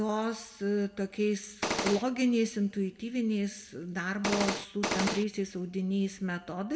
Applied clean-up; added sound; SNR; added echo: none; Gunshot, gunfire; 0 dB; reverberation time 1.0 s.